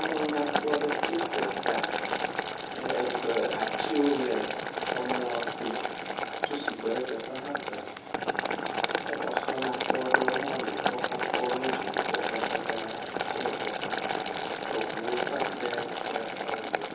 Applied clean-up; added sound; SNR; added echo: none; Boiling; -3 dB; reverberation time 0.6 s.